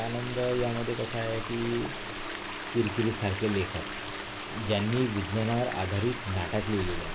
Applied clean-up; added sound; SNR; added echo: none; Stream; 6 dB; none.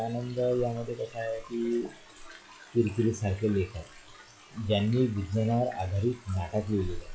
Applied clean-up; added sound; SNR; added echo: classical method log-MMSE.